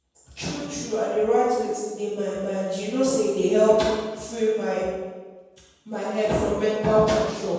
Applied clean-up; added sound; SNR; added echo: none; none; none; reverberation time 1.2 s.